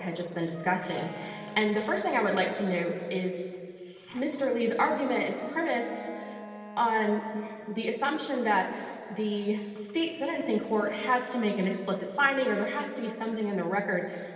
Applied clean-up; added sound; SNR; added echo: none; Wind instrument, woodwind instrument; 16 dB; reverberation time 2.6 s.